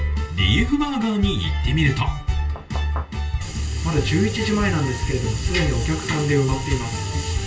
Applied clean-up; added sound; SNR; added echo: none; Knock / Wood; 16 dB; reverberation time 0.2 s.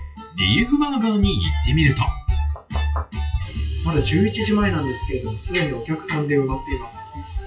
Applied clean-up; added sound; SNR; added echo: classical method WPE with log-MMSE.